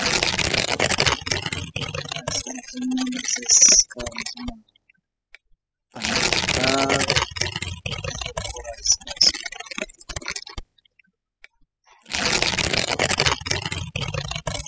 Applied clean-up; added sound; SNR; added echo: classical method spectral subtraction.